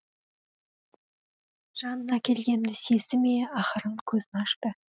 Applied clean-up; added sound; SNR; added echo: none; none; none; none.